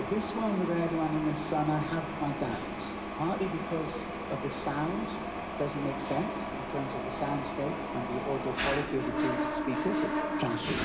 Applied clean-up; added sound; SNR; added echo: none; Mechanisms; 1 dB; reverberation time 1.7 s.